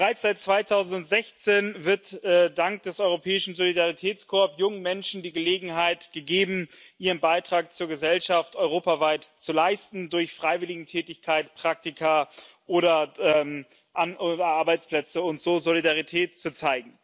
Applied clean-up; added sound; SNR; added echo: none; none; none; none.